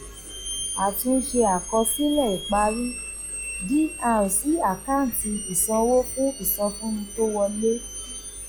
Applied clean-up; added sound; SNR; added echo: classical method log-MMSE.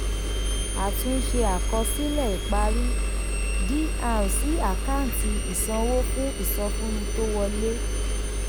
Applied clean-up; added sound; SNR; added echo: none; Engine; -4 dB; none.